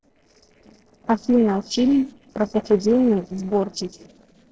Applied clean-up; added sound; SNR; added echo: neural separator model SepFormer DNS4.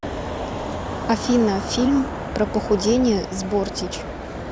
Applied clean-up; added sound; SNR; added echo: none; none; none; none.